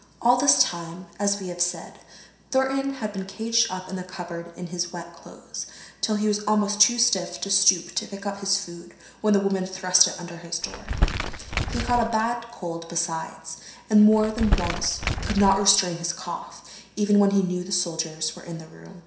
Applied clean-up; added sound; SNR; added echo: none; Crumpling, crinkling; 2 dB; reverberation time 0.7 s.